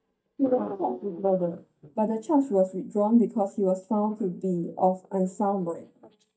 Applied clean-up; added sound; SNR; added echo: neural mask model DeepFilterNet 3.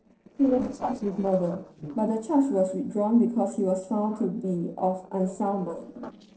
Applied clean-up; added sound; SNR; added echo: neural separator model SepFormer DNS4.